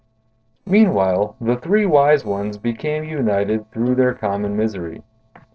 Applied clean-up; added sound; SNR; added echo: neural separator model SepFormer DNS4.